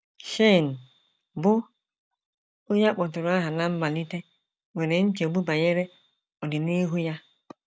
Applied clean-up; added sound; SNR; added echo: none; none; none; none.